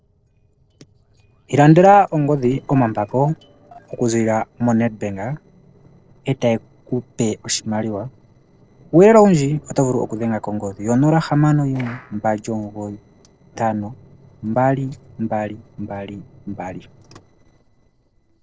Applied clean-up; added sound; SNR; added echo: neural separator model SepFormer DNS4.